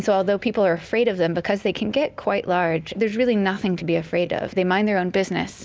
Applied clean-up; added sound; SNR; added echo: none; none; none; none.